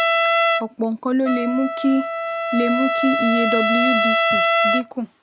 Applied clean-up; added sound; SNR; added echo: none; Trumpet; -2 dB; none.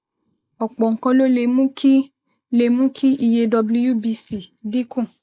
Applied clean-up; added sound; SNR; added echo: neural mask model Resemble Enhance denoiser.